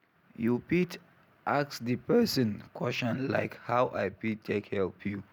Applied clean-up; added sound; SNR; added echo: none; none; none; none.